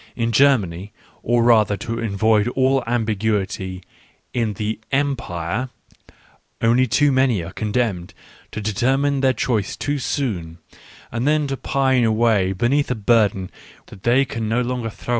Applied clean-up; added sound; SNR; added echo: none; none; none; none.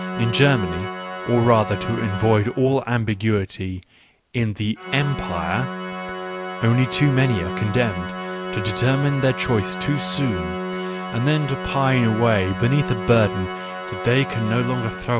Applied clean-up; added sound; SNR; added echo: none; Organ; 8 dB; none.